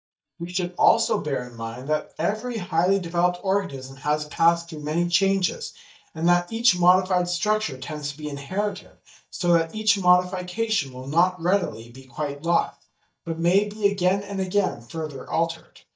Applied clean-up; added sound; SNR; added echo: neural mask model DeepFilterNet 3.